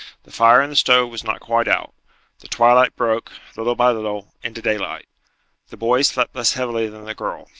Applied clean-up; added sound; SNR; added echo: none; none; none; none.